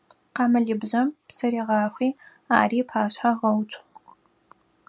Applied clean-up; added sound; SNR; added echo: none; none; none; none.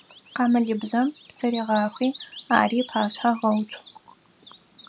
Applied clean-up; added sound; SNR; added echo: none; Bird vocalization, bird call, bird song; 17 dB; none.